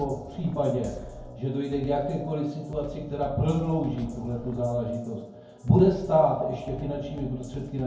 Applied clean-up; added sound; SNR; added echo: none; Drum kit; 17 dB; reverberation time 0.9 s.